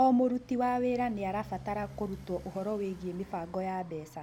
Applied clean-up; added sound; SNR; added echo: none; Motorcycle; 18 dB; none.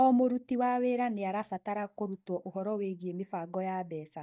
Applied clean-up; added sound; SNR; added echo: neural mask model DeepFilterNet 3.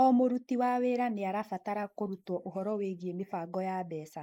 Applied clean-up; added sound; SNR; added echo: neural mask model Resemble Enhance denoiser.